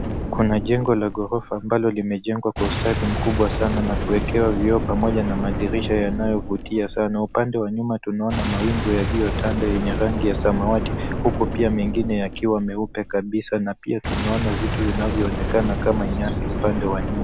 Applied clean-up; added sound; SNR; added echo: none; Boom; 3 dB; none.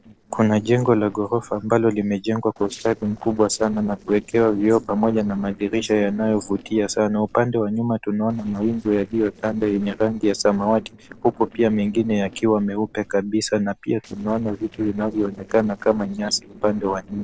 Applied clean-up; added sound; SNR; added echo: neural separator model SepFormer DNS4.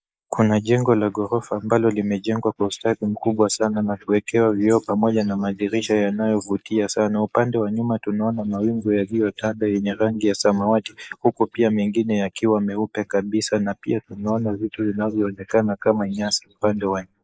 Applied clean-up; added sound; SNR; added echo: neural mask model Resemble Enhance denoiser.